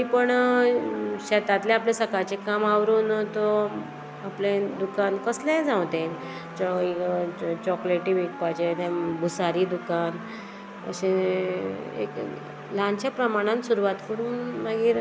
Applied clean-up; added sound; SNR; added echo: none; Wind instrument, woodwind instrument + Keyboard (musical); 15 dB; none.